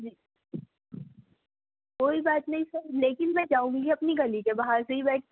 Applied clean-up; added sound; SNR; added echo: none; none; none; none.